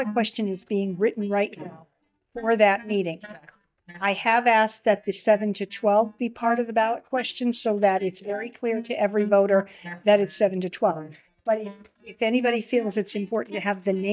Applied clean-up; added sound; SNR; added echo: neural mask model DeepFilterNet 3.